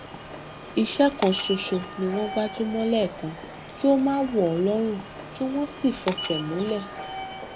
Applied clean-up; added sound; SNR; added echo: none; Walk, footsteps / Subway, metro, underground; 8 dB; none.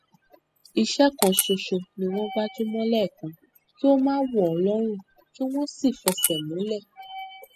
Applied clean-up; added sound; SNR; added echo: classical method spectral subtraction.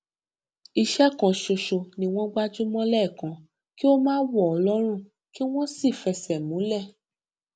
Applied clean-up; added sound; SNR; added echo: none; none; none; none.